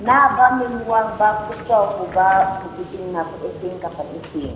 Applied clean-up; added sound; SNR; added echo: none; Subway, metro, underground; 16 dB; reverberation time 0.9 s.